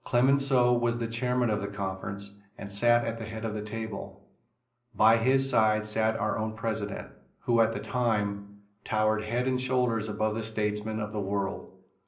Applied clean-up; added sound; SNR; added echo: none; none; none; reverberation time 0.5 s.